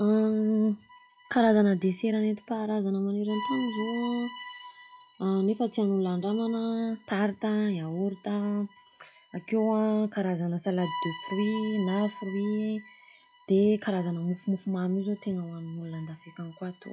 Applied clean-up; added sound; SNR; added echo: classical method log-MMSE.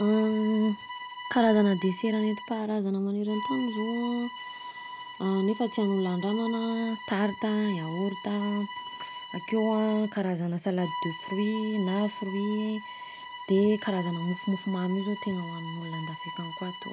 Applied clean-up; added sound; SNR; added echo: none; Bowed string instrument; 12 dB; none.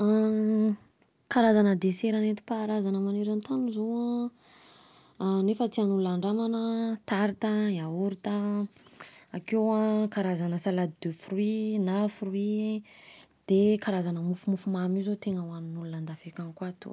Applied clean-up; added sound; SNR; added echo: none; none; none; none.